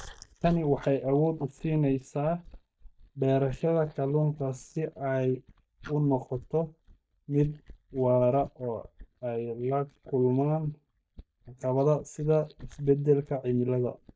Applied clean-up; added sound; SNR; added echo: neural mask model DeepFilterNet 3.